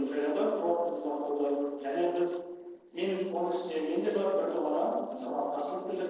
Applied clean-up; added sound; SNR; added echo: neural separator model SepFormer DNS4.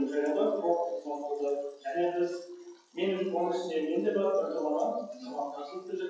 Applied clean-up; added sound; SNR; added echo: classical method WPE with log-MMSE.